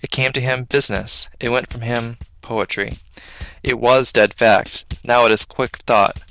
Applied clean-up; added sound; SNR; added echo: neural diffusion model UNIVERSE++.